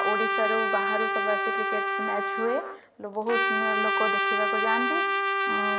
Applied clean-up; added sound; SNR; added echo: none; Trumpet; -5 dB; none.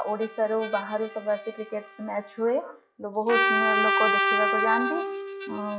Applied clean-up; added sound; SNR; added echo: classical method log-MMSE.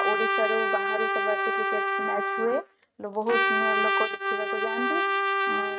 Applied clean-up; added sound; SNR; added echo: neural mask model RNNoise.